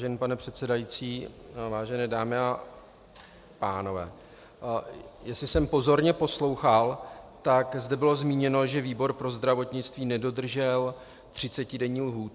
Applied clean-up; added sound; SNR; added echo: none; none; none; none.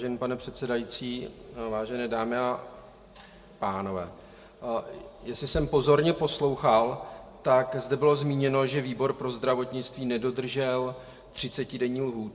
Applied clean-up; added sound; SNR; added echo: none; none; none; reverberation time 0.7 s.